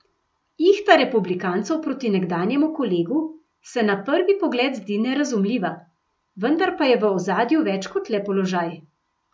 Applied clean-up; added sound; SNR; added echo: none; none; none; none.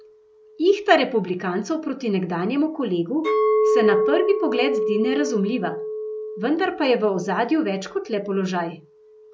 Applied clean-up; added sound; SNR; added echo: none; Chink, clink; 3 dB; none.